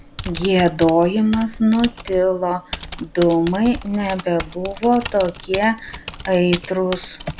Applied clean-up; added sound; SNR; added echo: none; Typing; 13 dB; none.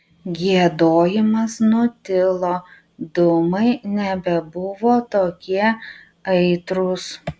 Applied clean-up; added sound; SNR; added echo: none; none; none; none.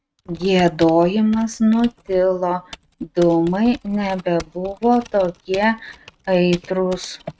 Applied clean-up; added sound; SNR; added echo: neural mask model RNNoise.